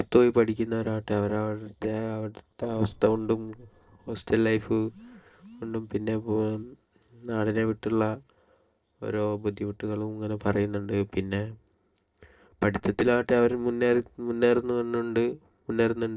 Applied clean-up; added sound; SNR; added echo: neural separator model SepFormer DNS4.